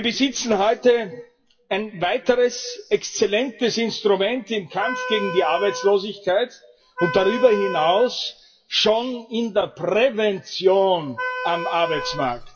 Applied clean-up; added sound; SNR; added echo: classical method WPE with log-MMSE.